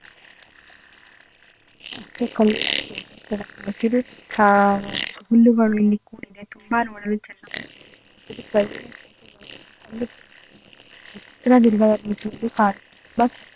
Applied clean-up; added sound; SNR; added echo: neural separator model SepFormer WHAM!.